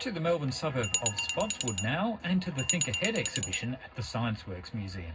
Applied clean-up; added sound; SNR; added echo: none; Glass; 1 dB; reverberation time 0.4 s.